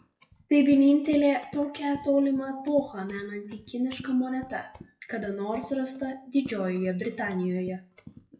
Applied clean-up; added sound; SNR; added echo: classical method WPE with log-MMSE.